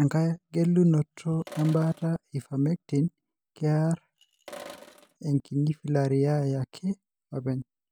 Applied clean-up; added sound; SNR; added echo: none; Sink (filling or washing); 19 dB; none.